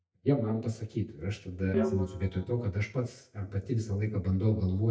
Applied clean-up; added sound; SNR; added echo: neural mask model DeepFilterNet 3.